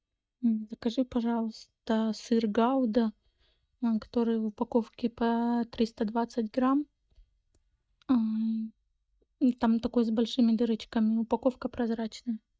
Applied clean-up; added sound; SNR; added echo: neural mask model DeepFilterNet 3.